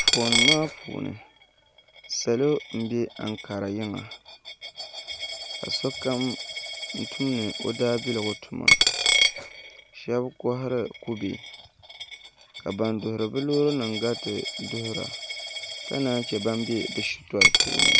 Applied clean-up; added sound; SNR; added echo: none; Coin (dropping); -1 dB; none.